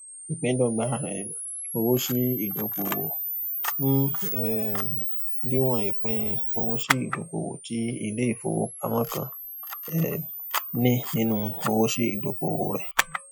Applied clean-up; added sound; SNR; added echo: classical method Wiener filter.